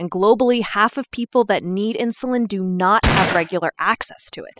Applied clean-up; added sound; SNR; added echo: classical method spectral subtraction.